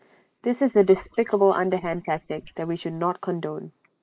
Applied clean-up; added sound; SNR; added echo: neural mask model Resemble Enhance denoiser.